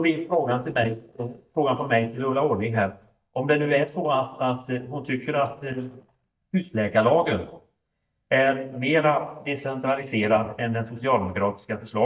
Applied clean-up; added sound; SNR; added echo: neural mask model DeepFilterNet 3.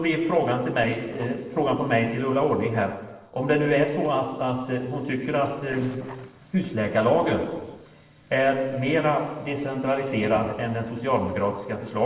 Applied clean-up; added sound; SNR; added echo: neural separator model SepFormer DNS4.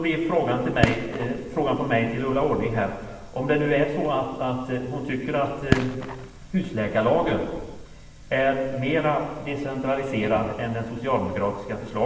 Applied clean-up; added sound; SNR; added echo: none; Fireworks; 8 dB; reverberation time 1.2 s.